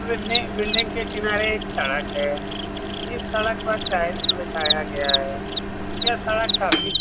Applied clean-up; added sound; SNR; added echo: none; Microwave oven + Cricket; -1 dB; none.